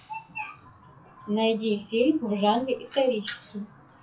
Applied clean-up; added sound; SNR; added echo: classical method WPE with log-MMSE.